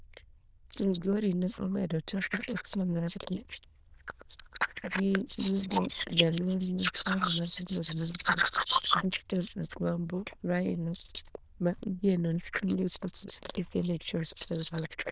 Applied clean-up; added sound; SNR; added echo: neural diffusion model UNIVERSE++.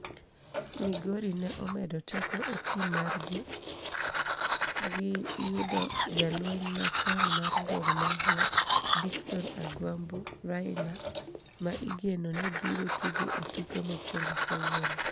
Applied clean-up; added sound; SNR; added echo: none; Domestic sounds, home sounds; -4 dB; none.